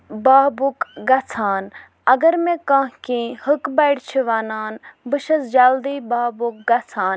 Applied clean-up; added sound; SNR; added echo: none; none; none; none.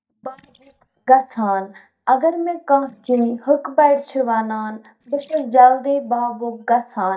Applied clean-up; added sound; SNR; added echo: neural mask model DeepFilterNet 3.